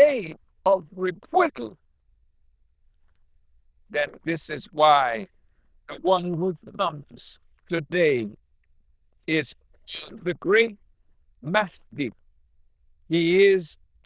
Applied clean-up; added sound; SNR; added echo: neural diffusion model UNIVERSE++.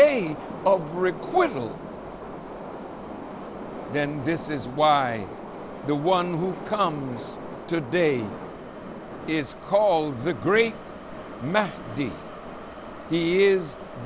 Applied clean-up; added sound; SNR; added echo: none; Subway, metro, underground; 11 dB; none.